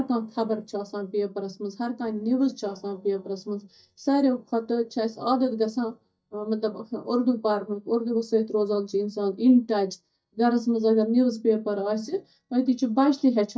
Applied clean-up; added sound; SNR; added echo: neural mask model DeepFilterNet 3.